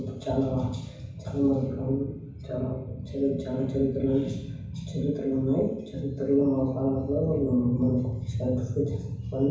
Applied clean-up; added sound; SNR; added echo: none; none; none; reverberation time 0.9 s.